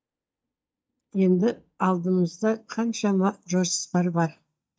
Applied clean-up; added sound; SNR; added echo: neural mask model DeepFilterNet 3.